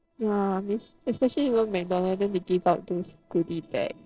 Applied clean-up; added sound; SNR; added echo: neural separator model SepFormer DNS4.